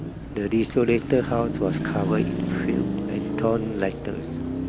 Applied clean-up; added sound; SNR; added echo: none; Car passing by / Traffic noise, roadway noise / Engine; 2 dB; none.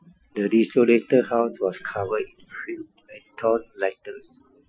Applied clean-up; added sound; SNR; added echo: classical method Wiener filter.